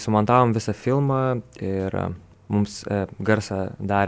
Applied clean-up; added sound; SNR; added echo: none; none; none; none.